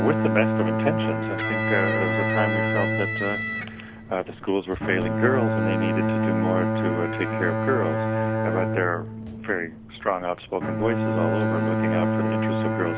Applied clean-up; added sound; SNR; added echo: none; Bowed string instrument + Electric guitar; -3 dB; none.